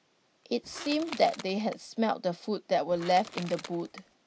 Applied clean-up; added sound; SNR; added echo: none; Crushing / Wood; 14 dB; none.